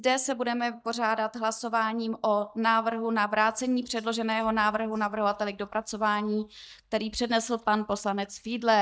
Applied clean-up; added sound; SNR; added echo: neural mask model DeepFilterNet 3.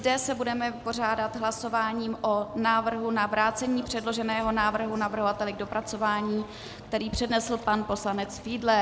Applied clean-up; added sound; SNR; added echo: none; Waves, surf; 19 dB; none.